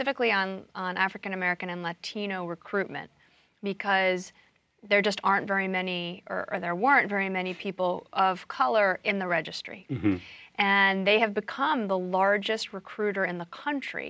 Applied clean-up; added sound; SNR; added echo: none; none; none; none.